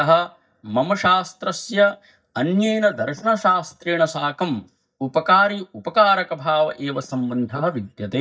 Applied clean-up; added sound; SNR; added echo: neural mask model DeepFilterNet 3.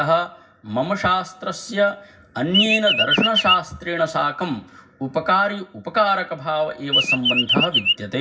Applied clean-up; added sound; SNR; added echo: none; Chirp, tweet; -3 dB; reverberation time 0.4 s.